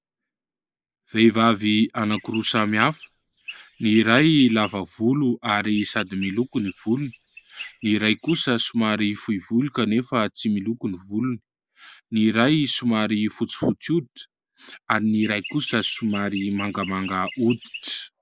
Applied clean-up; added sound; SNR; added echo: neural mask model Resemble Enhance denoiser.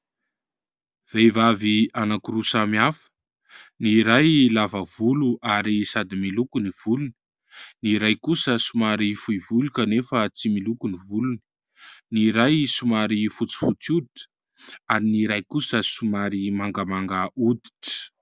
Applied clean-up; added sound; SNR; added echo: none; none; none; none.